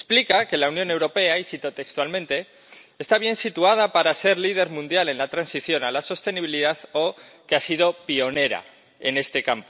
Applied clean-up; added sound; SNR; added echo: none; none; none; none.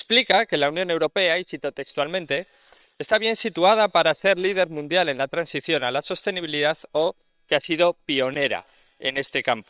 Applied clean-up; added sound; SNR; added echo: neural separator model SepFormer WHAM!.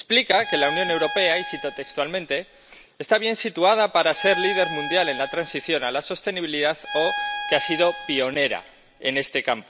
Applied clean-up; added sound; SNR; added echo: none; Bowed string instrument; 8 dB; none.